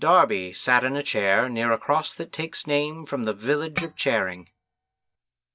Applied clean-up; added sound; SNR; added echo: neural mask model DeepFilterNet 3.